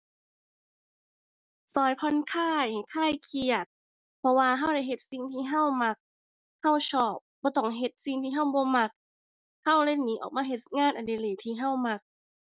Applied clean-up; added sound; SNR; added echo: none; none; none; none.